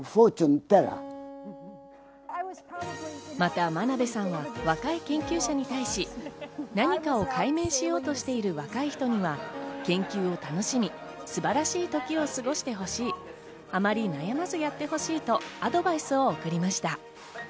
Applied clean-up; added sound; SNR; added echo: none; Acoustic guitar + Bowed string instrument; 18 dB; none.